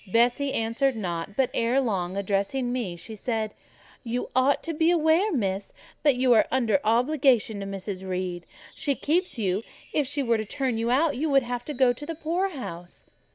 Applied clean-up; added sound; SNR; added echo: none; Wind chime; 15 dB; none.